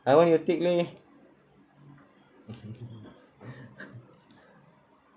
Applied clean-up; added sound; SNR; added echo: none; none; none; none.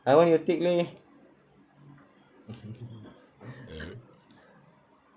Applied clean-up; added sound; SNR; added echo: none; Burping, eructation; 13 dB; none.